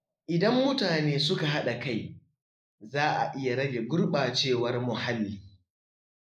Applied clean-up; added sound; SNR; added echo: neural mask model Resemble Enhance denoiser.